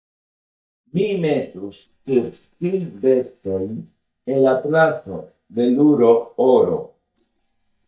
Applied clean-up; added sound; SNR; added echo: neural mask model DeepFilterNet 3.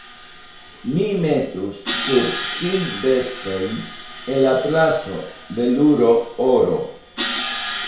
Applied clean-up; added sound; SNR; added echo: none; Crash cymbal; 8 dB; reverberation time 0.6 s.